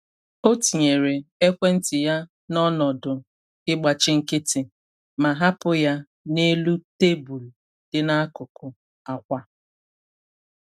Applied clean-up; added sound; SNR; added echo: none; none; none; none.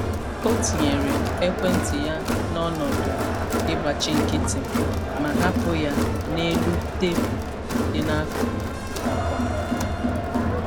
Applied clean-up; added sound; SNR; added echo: none; Crowd; -4 dB; none.